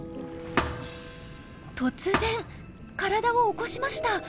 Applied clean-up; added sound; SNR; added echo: none; Thump, thud; 5 dB; none.